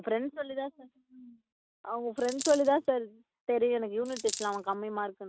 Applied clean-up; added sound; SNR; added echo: neural mask model RNNoise.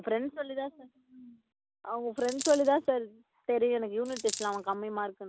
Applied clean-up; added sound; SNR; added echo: none; Coin (dropping); 9 dB; none.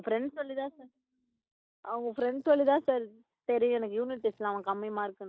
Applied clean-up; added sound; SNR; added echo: neural mask model DeepFilterNet 3.